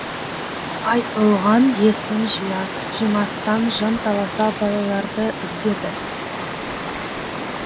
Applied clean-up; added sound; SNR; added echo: none; Water; 7 dB; none.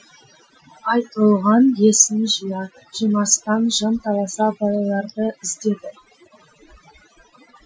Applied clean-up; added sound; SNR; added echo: classical method Wiener filter.